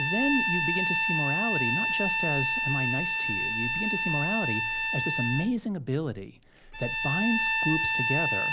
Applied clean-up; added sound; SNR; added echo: none; Bowed string instrument; -3 dB; none.